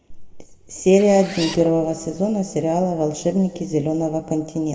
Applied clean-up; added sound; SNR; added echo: none; Zipper (clothing); 16 dB; reverberation time 1.7 s.